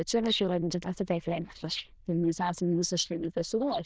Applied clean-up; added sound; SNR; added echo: neural diffusion model UNIVERSE++.